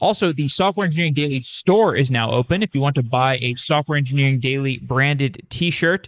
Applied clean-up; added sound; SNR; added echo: neural mask model Resemble Enhance denoiser.